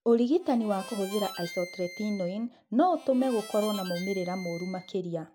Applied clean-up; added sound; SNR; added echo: none; Harmonica; 15 dB; none.